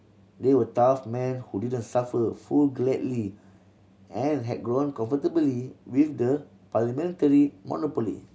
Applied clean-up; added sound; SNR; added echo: none; none; none; none.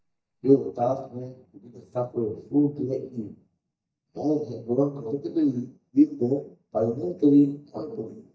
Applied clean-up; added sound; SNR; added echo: neural mask model DeepFilterNet 3.